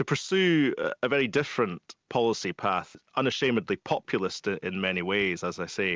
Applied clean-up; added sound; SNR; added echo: none; none; none; none.